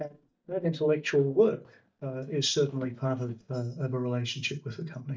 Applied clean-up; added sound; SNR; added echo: neural mask model DeepFilterNet 3.